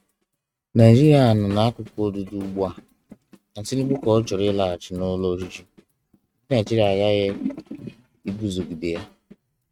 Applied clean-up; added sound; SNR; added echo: neural mask model RNNoise.